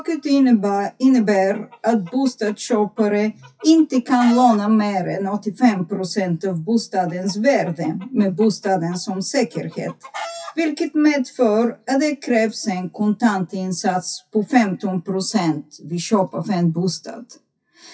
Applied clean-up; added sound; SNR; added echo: classical method WPE with log-MMSE.